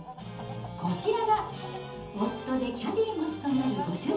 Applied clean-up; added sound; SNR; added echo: none; Chicken, rooster; 20 dB; reverberation time 0.7 s.